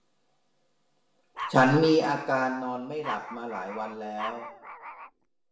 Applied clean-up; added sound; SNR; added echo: none; Dog; 11 dB; reverberation time 0.7 s.